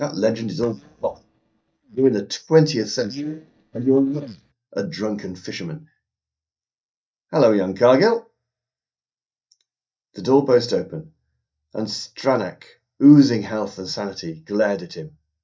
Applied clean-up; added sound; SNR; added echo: neural mask model DeepFilterNet 3.